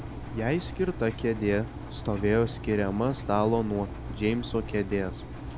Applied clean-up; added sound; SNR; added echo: none; Engine; 9 dB; none.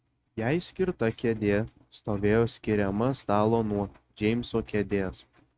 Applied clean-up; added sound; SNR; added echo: neural mask model RNNoise.